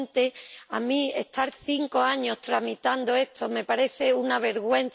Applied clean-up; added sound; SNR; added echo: none; none; none; none.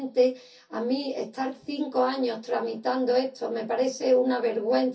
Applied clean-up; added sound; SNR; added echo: none; none; none; reverberation time 0.3 s.